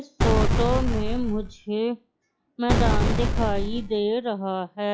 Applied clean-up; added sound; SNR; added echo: classical method log-MMSE.